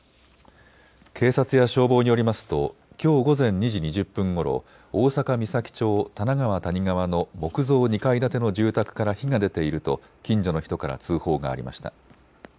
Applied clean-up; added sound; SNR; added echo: none; none; none; none.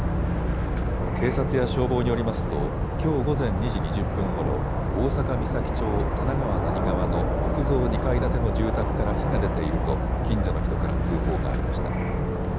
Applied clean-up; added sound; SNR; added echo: none; Insect / Frog; -4 dB; none.